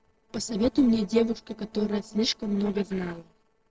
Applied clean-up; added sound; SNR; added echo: neural separator model SepFormer DNS4.